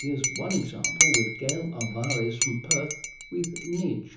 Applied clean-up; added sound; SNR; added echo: none; Cutlery, silverware / Dishes, pots, and pans / Chink, clink; -1 dB; reverberation time 0.7 s.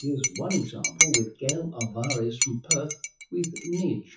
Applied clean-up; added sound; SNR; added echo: classical method WPE with log-MMSE.